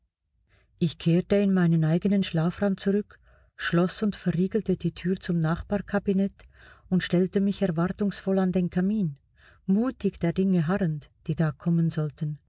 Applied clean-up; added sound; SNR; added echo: none; none; none; none.